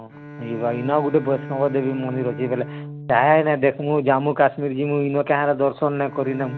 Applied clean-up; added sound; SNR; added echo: none; Bowed string instrument; 15 dB; none.